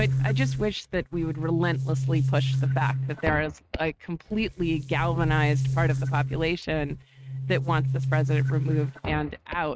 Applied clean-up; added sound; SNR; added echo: neural mask model RNNoise.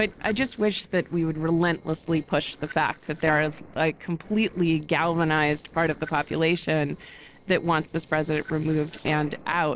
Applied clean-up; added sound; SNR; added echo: neural separator model SepFormer DNS4.